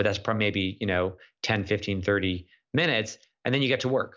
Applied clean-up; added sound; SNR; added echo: none; none; none; none.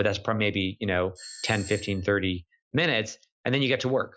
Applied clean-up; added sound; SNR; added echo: classical method Wiener filter.